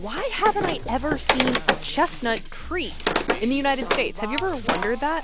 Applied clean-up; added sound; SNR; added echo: none; Wood; 3 dB; none.